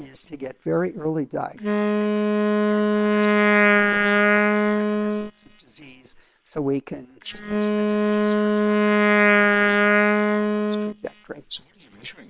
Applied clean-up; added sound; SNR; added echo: neural separator model SepFormer WHAM!.